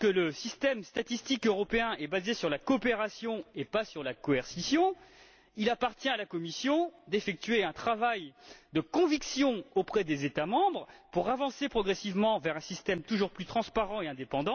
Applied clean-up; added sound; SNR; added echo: none; none; none; none.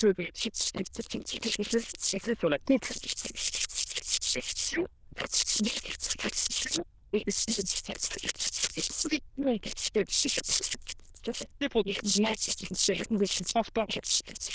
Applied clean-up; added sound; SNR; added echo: neural diffusion model UNIVERSE++.